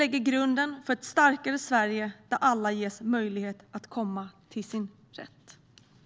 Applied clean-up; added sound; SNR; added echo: none; none; none; none.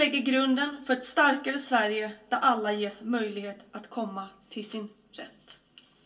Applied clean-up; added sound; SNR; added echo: none; none; none; reverberation time 0.2 s.